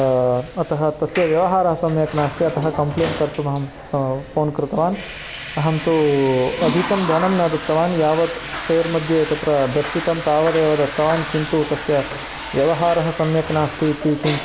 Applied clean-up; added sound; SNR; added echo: none; Toilet flush / Water; 11 dB; none.